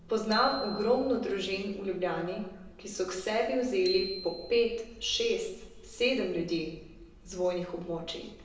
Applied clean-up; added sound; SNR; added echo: none; Bicycle bell; 14 dB; reverberation time 0.8 s.